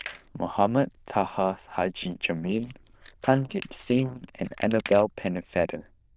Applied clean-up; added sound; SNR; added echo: neural diffusion model UNIVERSE++.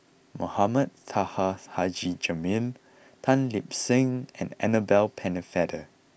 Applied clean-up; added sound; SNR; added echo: none; none; none; none.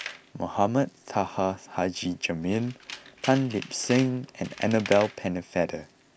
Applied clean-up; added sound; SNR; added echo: none; Tools; 16 dB; none.